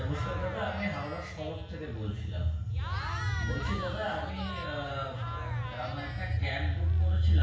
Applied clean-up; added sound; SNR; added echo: none; Crowd / Cheering; 12 dB; reverberation time 0.6 s.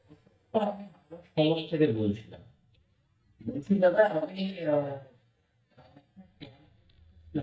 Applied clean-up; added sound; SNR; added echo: neural mask model DeepFilterNet 3.